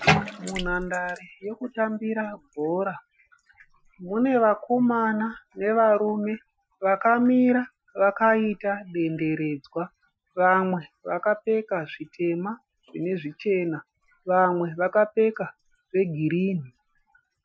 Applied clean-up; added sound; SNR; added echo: classical method Wiener filter.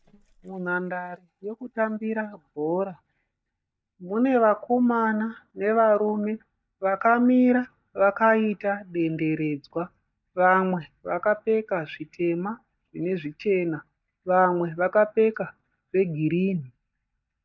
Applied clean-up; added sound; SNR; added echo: neural mask model DeepFilterNet 3.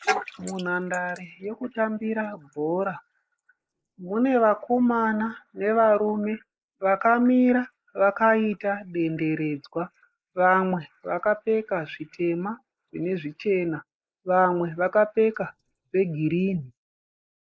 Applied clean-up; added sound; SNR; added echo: neural mask model Resemble Enhance denoiser.